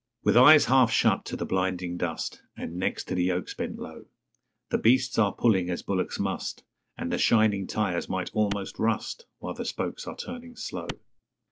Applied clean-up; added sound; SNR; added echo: none; Clapping; 11 dB; none.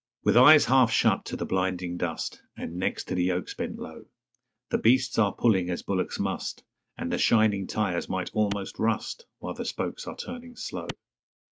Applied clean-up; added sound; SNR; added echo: neural mask model RNNoise.